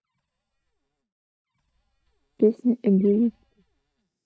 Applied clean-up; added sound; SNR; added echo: neural mask model DeepFilterNet 3.